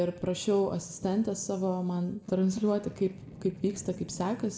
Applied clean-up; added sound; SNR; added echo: none; Boat, Water vehicle; 19 dB; reverberation time 0.8 s.